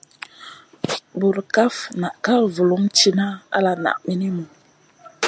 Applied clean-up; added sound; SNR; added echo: none; none; none; none.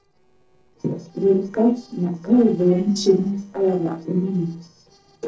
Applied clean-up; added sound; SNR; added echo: neural separator model SepFormer DNS4.